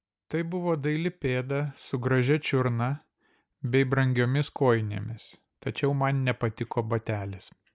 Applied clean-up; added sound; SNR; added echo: none; none; none; none.